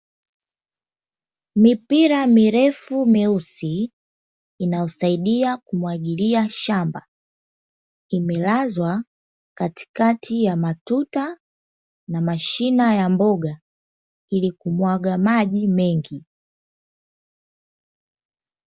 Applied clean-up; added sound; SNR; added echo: none; none; none; none.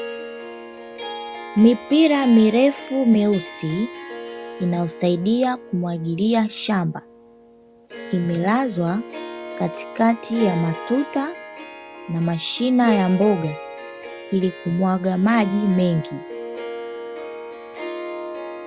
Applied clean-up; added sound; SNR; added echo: none; Harp; 13 dB; none.